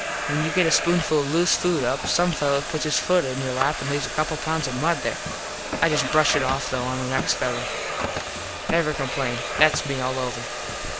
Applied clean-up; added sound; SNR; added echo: none; Domestic sounds, home sounds; 5 dB; none.